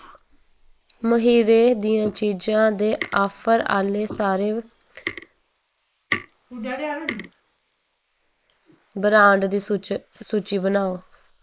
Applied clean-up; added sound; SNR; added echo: neural mask model Resemble Enhance denoiser.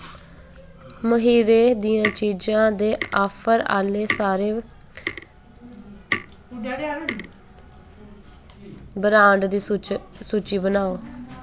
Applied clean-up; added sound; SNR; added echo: none; Tick; 11 dB; none.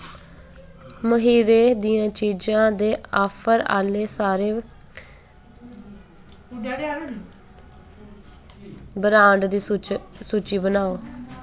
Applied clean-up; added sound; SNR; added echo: none; none; none; none.